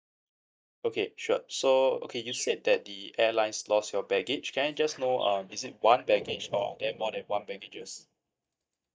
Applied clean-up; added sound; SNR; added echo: neural mask model DeepFilterNet 3.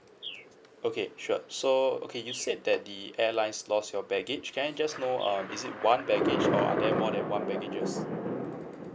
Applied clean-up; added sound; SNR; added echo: none; Bird; 20 dB; none.